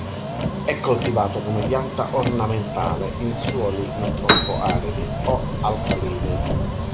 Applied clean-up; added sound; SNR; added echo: none; Piano + Motor vehicle (road); -1 dB; none.